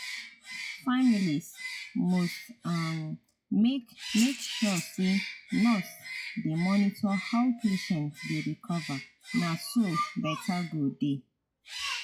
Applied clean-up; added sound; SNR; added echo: classical method log-MMSE.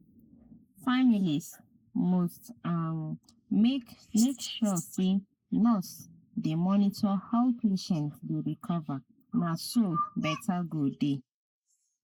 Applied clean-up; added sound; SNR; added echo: neural mask model Resemble Enhance denoiser.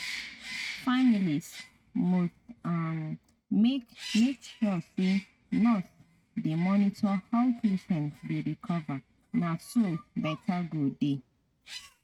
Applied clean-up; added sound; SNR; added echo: neural mask model RNNoise.